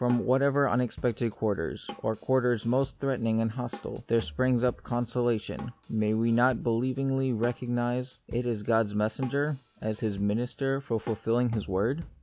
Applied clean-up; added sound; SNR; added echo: none; Drum kit; 20 dB; none.